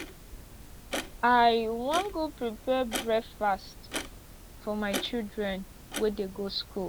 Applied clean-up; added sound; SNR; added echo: none; Clock; 10 dB; none.